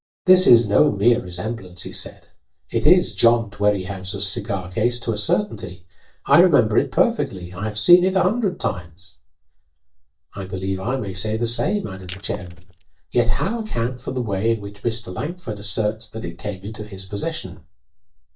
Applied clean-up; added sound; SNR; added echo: neural mask model DeepFilterNet 3.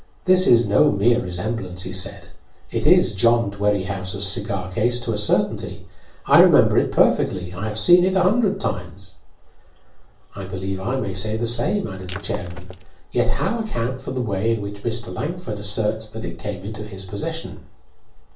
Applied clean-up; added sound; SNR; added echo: none; Shatter; 17 dB; reverberation time 0.4 s.